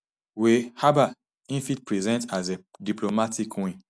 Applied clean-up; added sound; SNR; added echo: none; none; none; none.